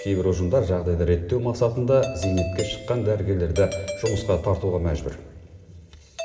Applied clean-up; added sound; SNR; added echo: none; Doorbell; 13 dB; reverberation time 3.0 s.